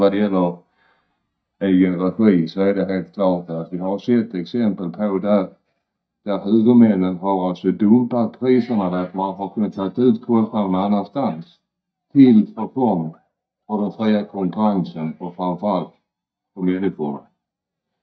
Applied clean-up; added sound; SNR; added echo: neural mask model DeepFilterNet 3.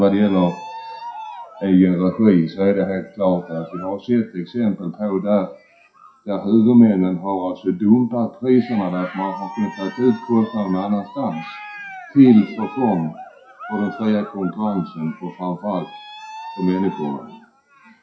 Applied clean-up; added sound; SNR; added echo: classical method WPE with log-MMSE.